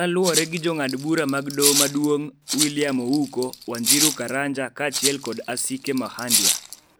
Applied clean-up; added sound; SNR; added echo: none; Rattle (instrument); 1 dB; none.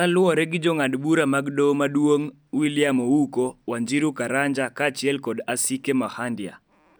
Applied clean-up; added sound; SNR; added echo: none; none; none; none.